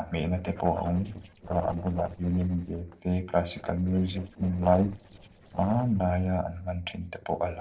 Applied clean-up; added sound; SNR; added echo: neural separator model SepFormer DNS4.